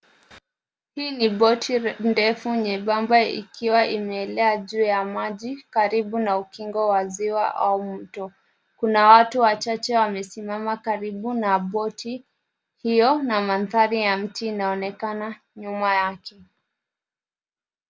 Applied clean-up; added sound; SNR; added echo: none; none; none; none.